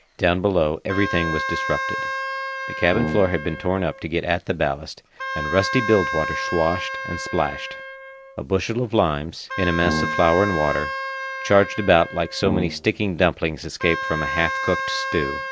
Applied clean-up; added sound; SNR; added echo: none; Brass instrument + Wind instrument, woodwind instrument; 6 dB; none.